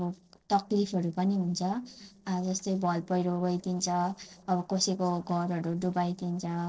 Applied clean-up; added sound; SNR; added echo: neural separator model SepFormer DNS4.